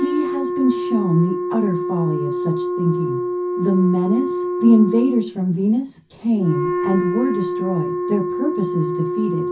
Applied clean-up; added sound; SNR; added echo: none; Wind instrument, woodwind instrument; 3 dB; reverberation time 0.3 s.